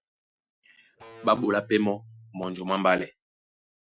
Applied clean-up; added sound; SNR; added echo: classical method Wiener filter.